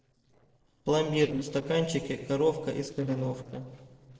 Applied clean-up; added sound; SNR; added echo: neural separator model SepFormer DNS4.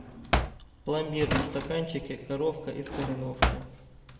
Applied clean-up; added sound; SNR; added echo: none; Drawer open or close; -1 dB; reverberation time 1.7 s.